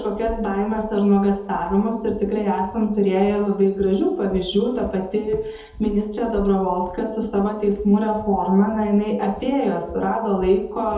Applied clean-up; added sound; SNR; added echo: none; Walk, footsteps; 19 dB; reverberation time 0.7 s.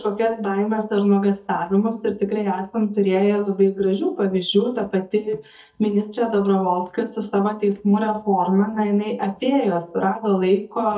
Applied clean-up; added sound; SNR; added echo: neural mask model DeepFilterNet 3.